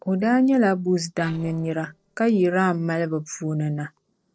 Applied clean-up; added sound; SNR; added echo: neural separator model SepFormer DNS4.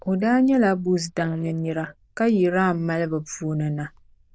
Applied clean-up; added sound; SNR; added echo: neural diffusion model UNIVERSE++.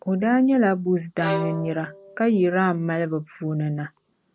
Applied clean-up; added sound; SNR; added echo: none; Bowed string instrument; 11 dB; none.